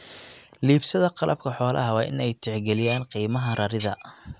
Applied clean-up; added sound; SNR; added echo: none; Dishes, pots, and pans; 16 dB; none.